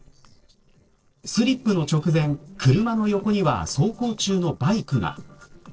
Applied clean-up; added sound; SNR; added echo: neural separator model SepFormer DNS4.